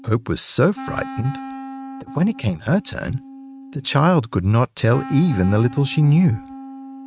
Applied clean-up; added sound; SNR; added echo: neural mask model RNNoise.